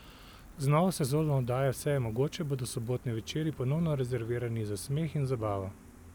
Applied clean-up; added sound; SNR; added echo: none; Gull, seagull; 19 dB; none.